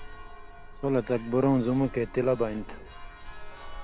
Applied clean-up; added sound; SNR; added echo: none; Church bell; 12 dB; none.